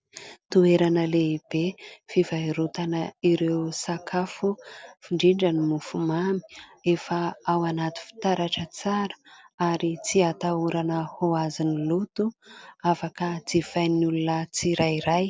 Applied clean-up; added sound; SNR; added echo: none; none; none; none.